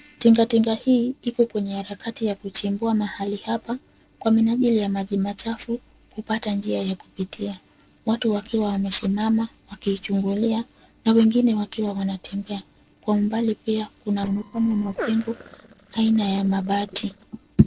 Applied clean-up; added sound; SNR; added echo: neural separator model SepFormer DNS4.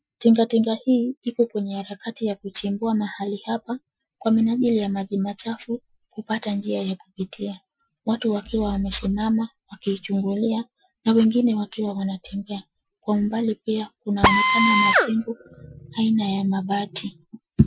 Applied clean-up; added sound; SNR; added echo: classical method Wiener filter.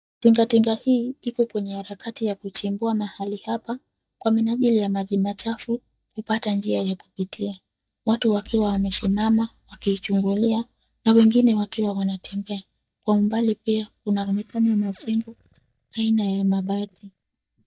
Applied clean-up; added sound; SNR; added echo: neural mask model DeepFilterNet 3.